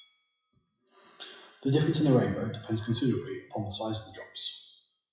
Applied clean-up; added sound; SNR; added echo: classical method WPE with log-MMSE.